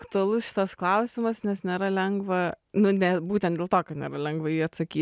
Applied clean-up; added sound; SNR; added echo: none; none; none; none.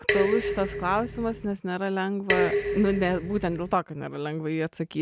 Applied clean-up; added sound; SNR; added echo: none; Dishes, pots, and pans; 1 dB; none.